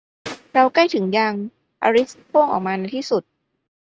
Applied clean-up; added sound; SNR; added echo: neural mask model RNNoise.